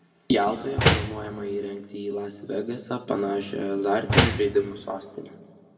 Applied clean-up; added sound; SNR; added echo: none; Slam; -3 dB; reverberation time 1.5 s.